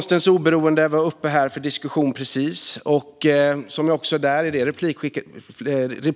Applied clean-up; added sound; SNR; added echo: none; none; none; none.